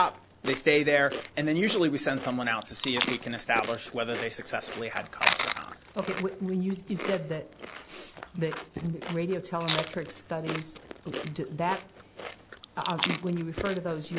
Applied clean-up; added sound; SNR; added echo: none; Chewing, mastication; 6 dB; none.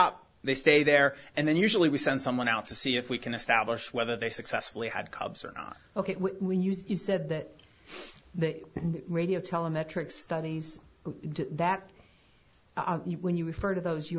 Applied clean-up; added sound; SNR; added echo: none; none; none; none.